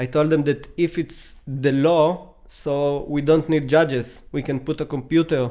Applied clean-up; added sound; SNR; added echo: none; none; none; none.